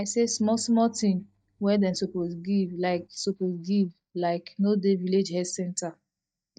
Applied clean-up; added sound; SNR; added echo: neural mask model DeepFilterNet 3.